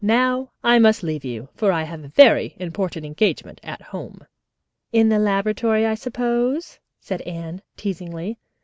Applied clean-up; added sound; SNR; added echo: none; none; none; none.